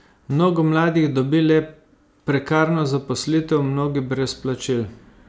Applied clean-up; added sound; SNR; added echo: none; none; none; none.